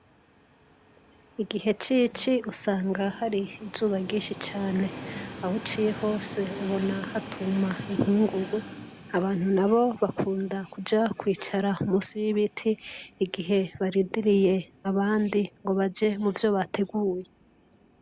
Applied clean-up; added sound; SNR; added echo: none; Train; 16 dB; none.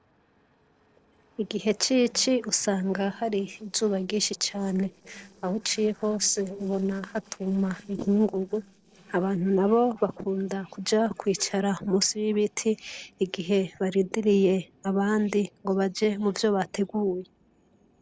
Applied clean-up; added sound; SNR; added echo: neural separator model SepFormer DNS4.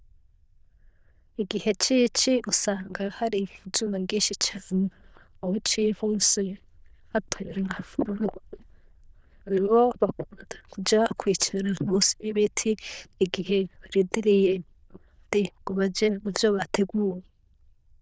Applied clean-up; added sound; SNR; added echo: neural diffusion model UNIVERSE++.